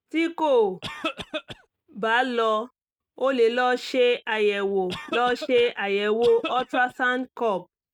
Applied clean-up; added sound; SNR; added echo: neural mask model RNNoise.